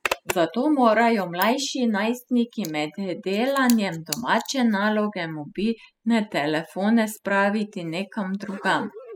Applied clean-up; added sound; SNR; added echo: classical method spectral subtraction.